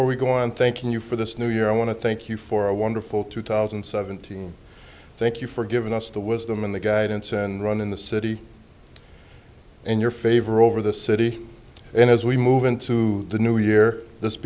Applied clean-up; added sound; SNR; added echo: none; none; none; none.